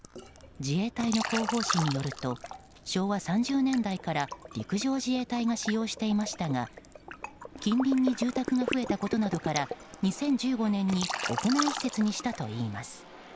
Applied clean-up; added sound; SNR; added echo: none; Liquid; 9 dB; none.